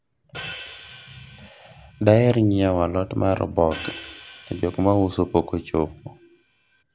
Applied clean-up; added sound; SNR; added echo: none; Hi-hat; 15 dB; none.